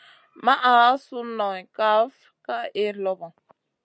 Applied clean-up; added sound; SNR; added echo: none; none; none; none.